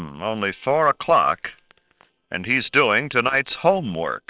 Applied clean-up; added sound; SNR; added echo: neural separator model SepFormer WHAM!.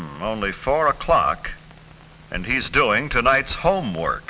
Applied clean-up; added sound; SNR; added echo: none; none; none; none.